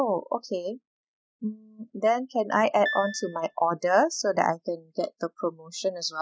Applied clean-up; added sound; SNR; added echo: none; Piano; 9 dB; none.